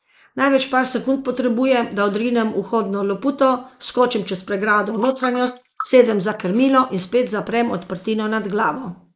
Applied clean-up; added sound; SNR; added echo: neural mask model Resemble Enhance denoiser.